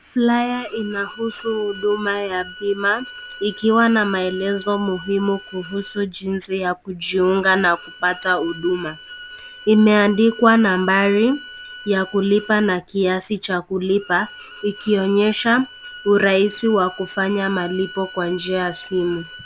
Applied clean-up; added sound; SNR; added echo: none; Bowed string instrument; 18 dB; none.